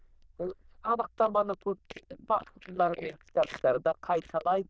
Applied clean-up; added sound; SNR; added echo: neural diffusion model UNIVERSE++.